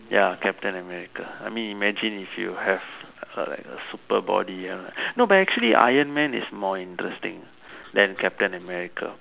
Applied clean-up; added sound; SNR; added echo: none; none; none; none.